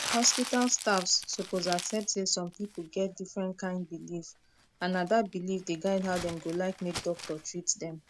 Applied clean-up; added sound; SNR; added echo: none; Crumpling, crinkling; 11 dB; none.